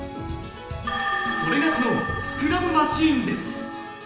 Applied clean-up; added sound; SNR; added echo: none; none; none; reverberation time 1.1 s.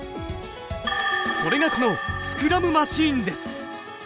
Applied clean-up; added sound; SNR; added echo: none; none; none; none.